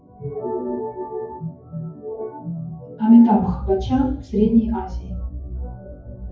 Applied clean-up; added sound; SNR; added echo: classical method WPE with log-MMSE.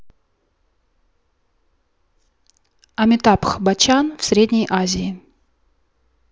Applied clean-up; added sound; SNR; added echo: none; none; none; none.